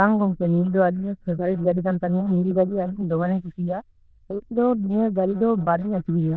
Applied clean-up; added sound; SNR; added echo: neural diffusion model UNIVERSE++.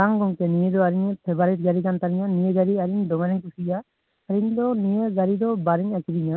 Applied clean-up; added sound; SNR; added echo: none; none; none; none.